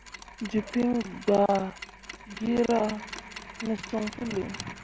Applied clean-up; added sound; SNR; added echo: none; Mechanisms; 14 dB; none.